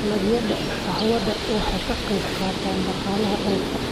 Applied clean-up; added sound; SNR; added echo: none; Bird; 1 dB; none.